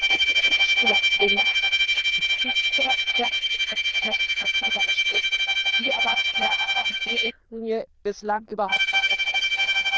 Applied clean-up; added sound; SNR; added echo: neural diffusion model UNIVERSE++.